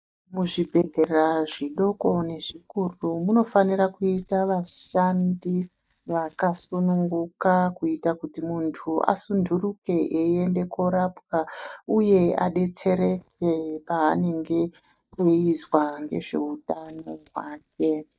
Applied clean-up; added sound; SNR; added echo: neural mask model DeepFilterNet 3.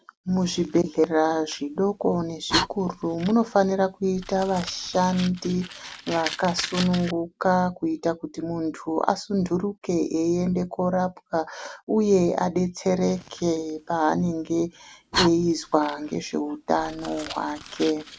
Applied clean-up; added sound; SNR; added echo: none; Fire; 13 dB; none.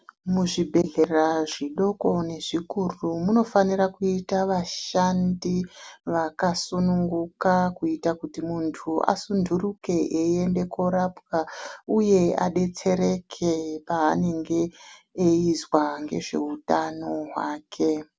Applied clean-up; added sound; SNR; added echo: none; none; none; none.